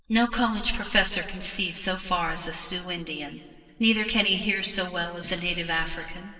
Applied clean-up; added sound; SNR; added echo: neural separator model SepFormer DNS4.